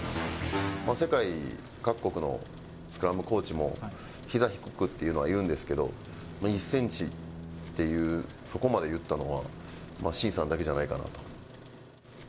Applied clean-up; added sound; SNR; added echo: none; Truck + Bowed string instrument; 13 dB; none.